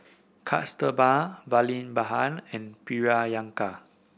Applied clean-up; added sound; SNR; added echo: none; none; none; none.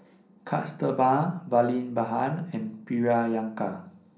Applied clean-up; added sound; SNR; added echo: none; none; none; reverberation time 0.6 s.